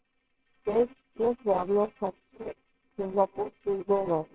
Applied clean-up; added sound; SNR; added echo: neural separator model SepFormer WHAMR!.